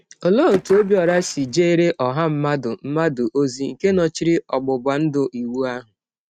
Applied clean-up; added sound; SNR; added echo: neural mask model RNNoise.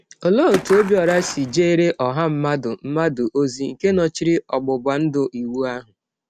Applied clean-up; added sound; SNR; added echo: none; Skateboard; 9 dB; none.